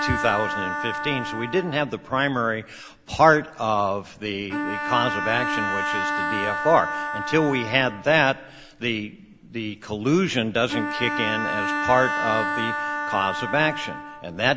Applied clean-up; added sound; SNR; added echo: none; Bowed string instrument; 5 dB; none.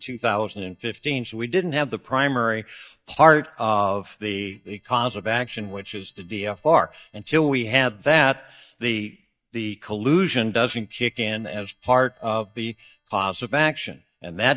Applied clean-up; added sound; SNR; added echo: neural mask model DeepFilterNet 3.